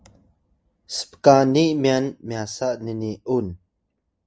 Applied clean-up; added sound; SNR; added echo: none; none; none; none.